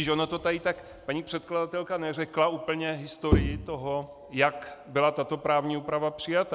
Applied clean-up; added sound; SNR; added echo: none; Bowed string instrument; 0 dB; none.